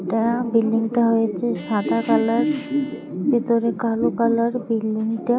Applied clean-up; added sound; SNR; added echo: none; Bowed string instrument; 17 dB; none.